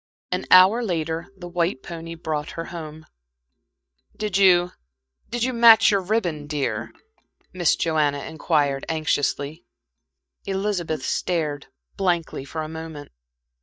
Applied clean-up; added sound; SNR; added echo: neural mask model DeepFilterNet 3.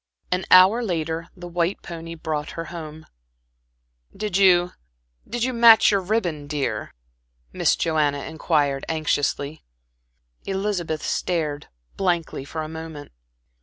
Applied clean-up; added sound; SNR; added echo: none; none; none; none.